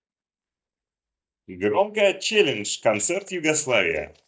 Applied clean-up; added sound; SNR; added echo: neural mask model DeepFilterNet 3.